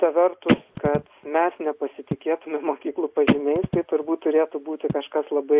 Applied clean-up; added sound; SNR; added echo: none; Telephone; 5 dB; none.